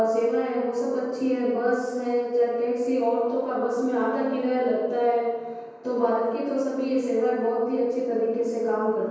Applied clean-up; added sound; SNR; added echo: none; none; none; reverberation time 1.2 s.